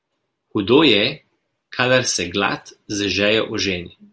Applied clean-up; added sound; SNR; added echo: none; none; none; none.